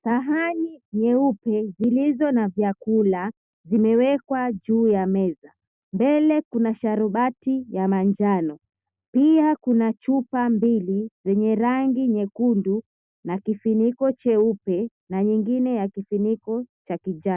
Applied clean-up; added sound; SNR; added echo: none; none; none; none.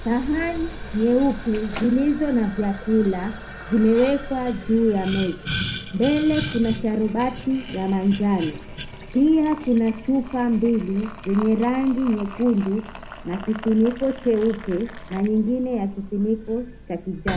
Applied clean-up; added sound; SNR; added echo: none; Boiling; 12 dB; reverberation time 0.4 s.